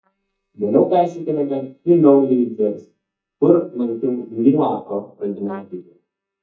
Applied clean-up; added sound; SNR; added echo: neural mask model DeepFilterNet 3.